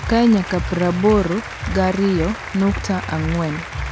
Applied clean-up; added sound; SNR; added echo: none; Applause; 13 dB; none.